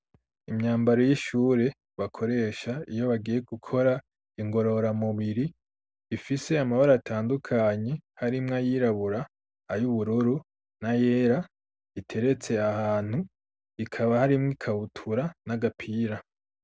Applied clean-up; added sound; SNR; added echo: none; none; none; none.